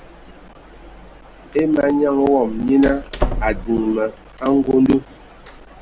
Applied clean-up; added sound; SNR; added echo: none; Door; 11 dB; none.